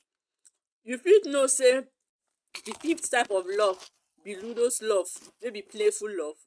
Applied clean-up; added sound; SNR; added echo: neural mask model RNNoise.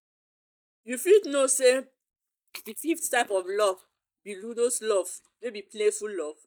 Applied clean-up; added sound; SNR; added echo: neural mask model DeepFilterNet 3.